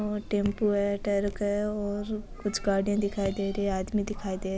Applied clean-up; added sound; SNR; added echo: none; Raindrop / Drip; 17 dB; none.